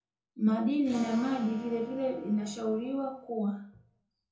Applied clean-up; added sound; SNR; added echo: none; Acoustic guitar / Strum; 16 dB; reverberation time 0.6 s.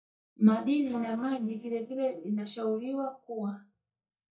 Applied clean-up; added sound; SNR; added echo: neural mask model DeepFilterNet 3.